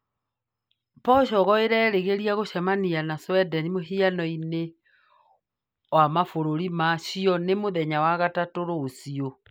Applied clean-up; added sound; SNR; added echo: none; none; none; none.